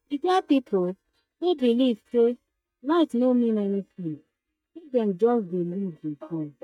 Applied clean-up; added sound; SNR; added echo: neural mask model DeepFilterNet 3.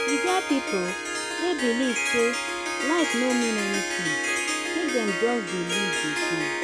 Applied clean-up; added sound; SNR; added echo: none; Harp; -1 dB; none.